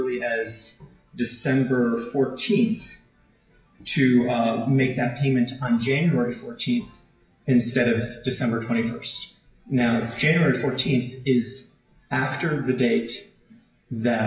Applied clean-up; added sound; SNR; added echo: classical method WPE with log-MMSE.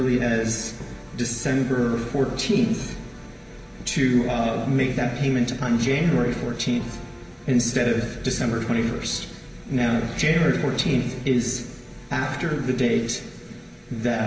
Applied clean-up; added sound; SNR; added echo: none; Brass instrument; 17 dB; reverberation time 1.8 s.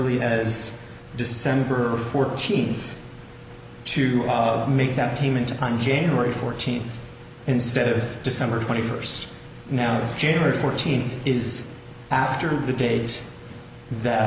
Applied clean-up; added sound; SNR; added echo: none; none; none; none.